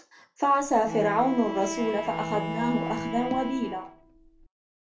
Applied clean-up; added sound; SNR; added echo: none; Bowed string instrument; 7 dB; reverberation time 0.3 s.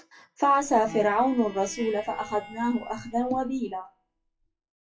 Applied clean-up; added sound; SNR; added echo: classical method WPE with log-MMSE.